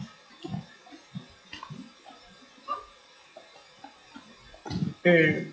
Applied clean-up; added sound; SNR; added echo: classical method WPE with log-MMSE.